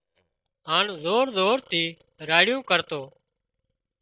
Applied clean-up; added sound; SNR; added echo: neural mask model DeepFilterNet 3.